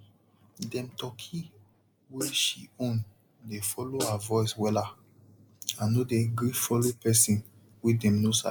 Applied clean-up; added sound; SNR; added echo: neural mask model Resemble Enhance denoiser.